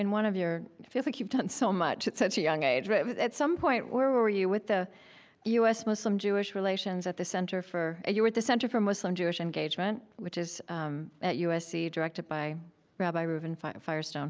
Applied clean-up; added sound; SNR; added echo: none; none; none; none.